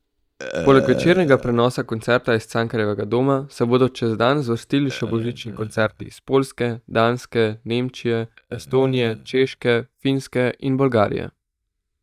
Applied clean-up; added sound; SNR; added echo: neural mask model DeepFilterNet 3.